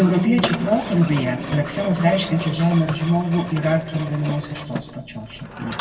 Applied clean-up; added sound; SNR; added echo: none; Mechanisms; 11 dB; reverberation time 1.9 s.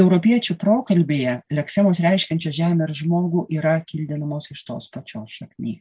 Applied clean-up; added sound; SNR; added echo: none; none; none; none.